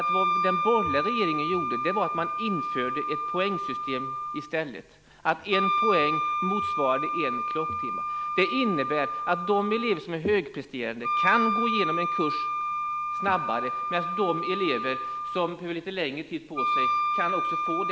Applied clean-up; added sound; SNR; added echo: none; Wind instrument, woodwind instrument; 0 dB; none.